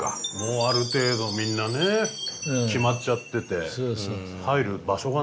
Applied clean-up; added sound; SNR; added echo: none; Chime; 9 dB; none.